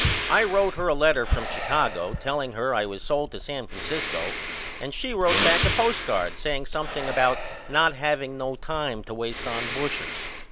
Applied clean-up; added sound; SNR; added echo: none; Breathing; 4 dB; none.